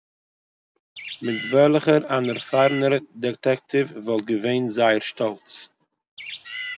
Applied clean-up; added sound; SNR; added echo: none; Bird; 10 dB; none.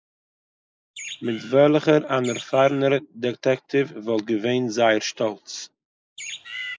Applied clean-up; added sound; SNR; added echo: neural mask model Resemble Enhance denoiser.